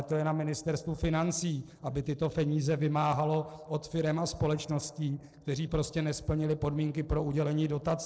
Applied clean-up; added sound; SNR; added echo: neural separator model SepFormer DNS4.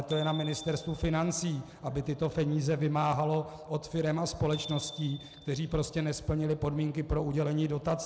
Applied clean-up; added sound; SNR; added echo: none; Bicycle bell; 18 dB; none.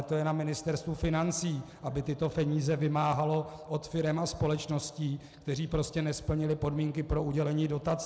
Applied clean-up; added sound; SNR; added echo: none; none; none; none.